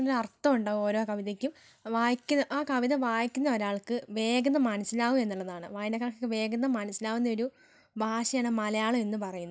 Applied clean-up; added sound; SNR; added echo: none; none; none; none.